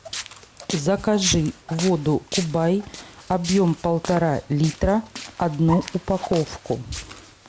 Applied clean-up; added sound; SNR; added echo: none; Walk, footsteps; 13 dB; none.